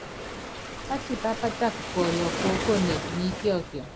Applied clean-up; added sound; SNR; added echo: none; Waves, surf; 4 dB; none.